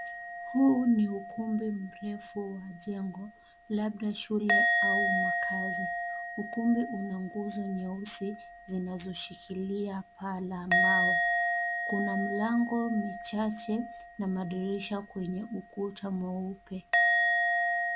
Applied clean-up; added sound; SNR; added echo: none; Musical instrument; 0 dB; none.